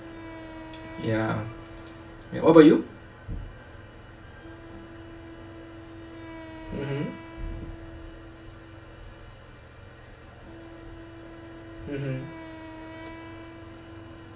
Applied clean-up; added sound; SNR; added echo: none; Wind instrument, woodwind instrument; 16 dB; reverberation time 0.3 s.